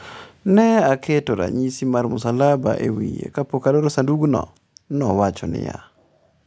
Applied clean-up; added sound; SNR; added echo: none; none; none; none.